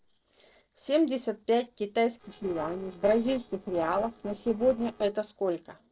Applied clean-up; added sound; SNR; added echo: neural separator model SepFormer DNS4.